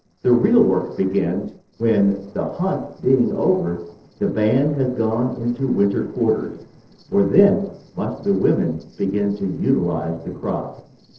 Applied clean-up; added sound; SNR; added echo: neural separator model SepFormer DNS4.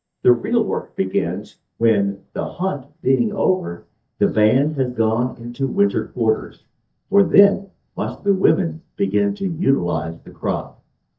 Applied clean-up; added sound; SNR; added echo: neural mask model DeepFilterNet 3.